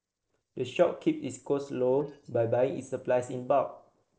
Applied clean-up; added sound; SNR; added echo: neural separator model SepFormer DNS4.